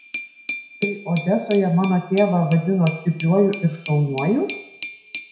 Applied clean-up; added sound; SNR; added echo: none; Glass; 12 dB; reverberation time 0.6 s.